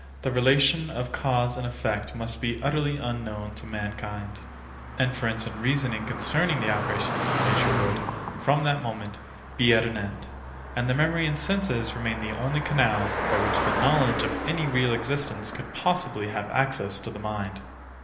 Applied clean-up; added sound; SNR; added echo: none; Car passing by; 5 dB; reverberation time 0.8 s.